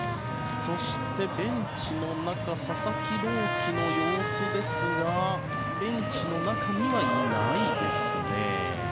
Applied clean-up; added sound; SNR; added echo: none; Trumpet; 3 dB; none.